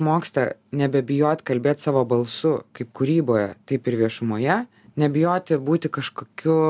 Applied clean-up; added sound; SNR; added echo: none; none; none; none.